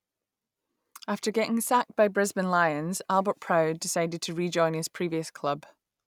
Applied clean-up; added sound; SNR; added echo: none; none; none; none.